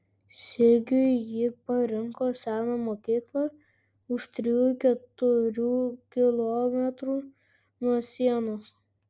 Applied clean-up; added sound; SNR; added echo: none; none; none; none.